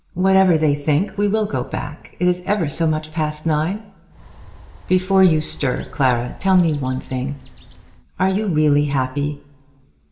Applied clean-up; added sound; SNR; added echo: none; Bird; 16 dB; reverberation time 0.9 s.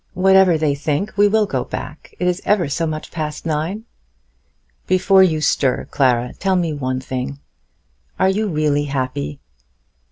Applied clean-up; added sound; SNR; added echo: none; none; none; none.